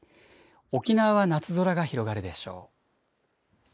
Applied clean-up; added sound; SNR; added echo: neural mask model Resemble Enhance denoiser.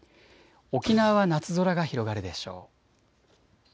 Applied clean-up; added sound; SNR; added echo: none; Explosion; 18 dB; none.